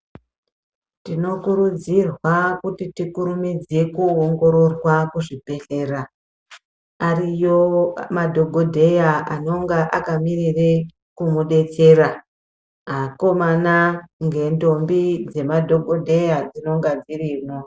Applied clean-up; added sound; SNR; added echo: none; none; none; none.